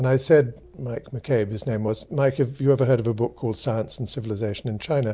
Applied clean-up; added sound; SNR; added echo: none; none; none; none.